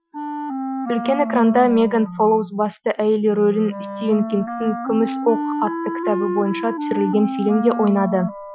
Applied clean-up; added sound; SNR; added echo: classical method Wiener filter.